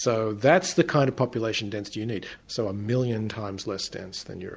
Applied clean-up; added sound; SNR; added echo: none; none; none; none.